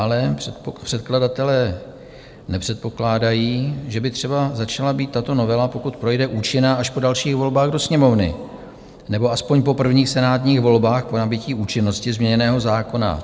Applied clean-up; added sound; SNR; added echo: none; none; none; none.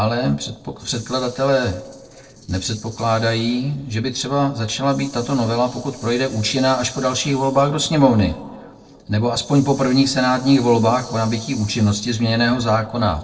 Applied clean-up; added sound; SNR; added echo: neural separator model SepFormer DNS4.